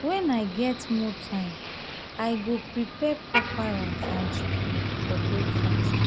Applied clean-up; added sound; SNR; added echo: none; Motor vehicle (road); -1 dB; none.